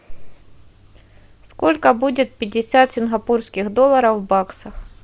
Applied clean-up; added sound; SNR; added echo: none; none; none; none.